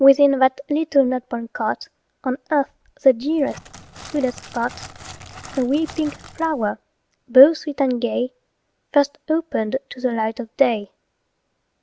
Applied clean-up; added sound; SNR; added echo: none; Crackle; 19 dB; none.